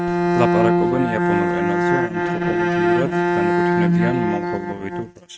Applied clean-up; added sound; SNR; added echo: neural mask model RNNoise.